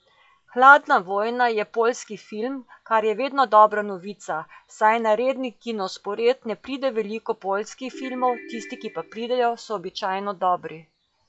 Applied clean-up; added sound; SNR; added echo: classical method log-MMSE.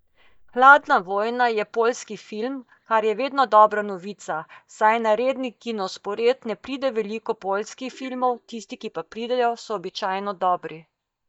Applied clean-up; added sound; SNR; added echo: neural mask model DeepFilterNet 3.